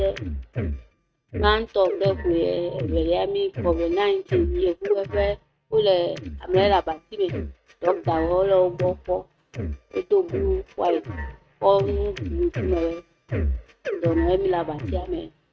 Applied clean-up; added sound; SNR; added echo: neural mask model RNNoise.